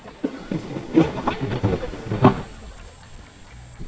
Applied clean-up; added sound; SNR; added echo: neural mask model DeepFilterNet 3.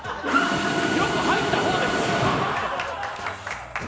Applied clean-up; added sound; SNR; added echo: none; Mechanisms; -3 dB; none.